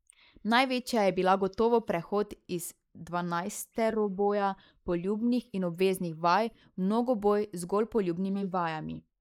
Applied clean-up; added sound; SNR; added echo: neural mask model Resemble Enhance denoiser.